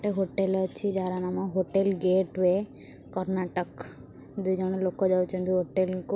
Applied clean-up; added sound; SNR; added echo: none; none; none; none.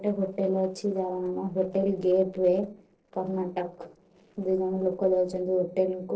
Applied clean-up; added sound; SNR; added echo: neural separator model SepFormer DNS4.